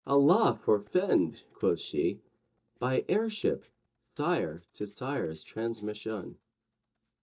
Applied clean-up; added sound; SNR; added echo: neural mask model DeepFilterNet 3.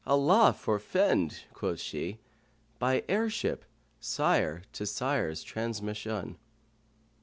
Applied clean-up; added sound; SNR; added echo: none; none; none; none.